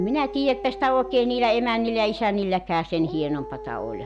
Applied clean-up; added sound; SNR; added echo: none; Dog; 13 dB; none.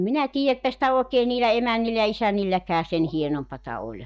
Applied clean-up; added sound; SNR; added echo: neural mask model DeepFilterNet 3.